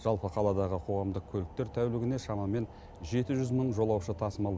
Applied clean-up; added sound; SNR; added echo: none; none; none; none.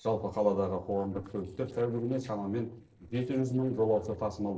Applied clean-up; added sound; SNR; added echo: neural separator model SepFormer DNS4.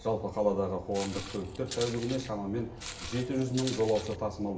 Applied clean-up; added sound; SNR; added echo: none; Walk, footsteps; 11 dB; reverberation time 1.0 s.